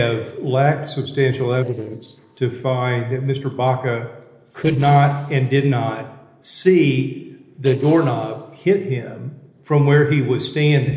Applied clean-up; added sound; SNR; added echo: neural separator model SepFormer DNS4.